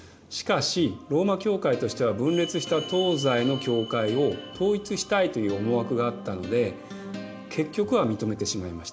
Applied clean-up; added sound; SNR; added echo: none; none; none; none.